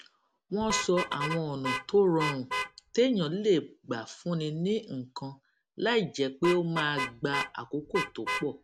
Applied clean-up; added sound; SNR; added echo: none; Vehicle horn, car horn, honking; 8 dB; none.